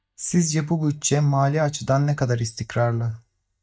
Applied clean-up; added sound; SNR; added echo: neural mask model DeepFilterNet 3.